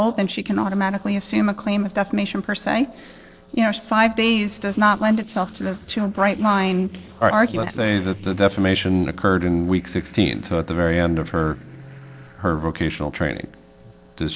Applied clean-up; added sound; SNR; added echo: neural separator model SepFormer DNS4.